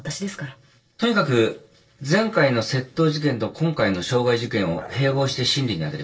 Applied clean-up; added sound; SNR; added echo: neural separator model SepFormer DNS4.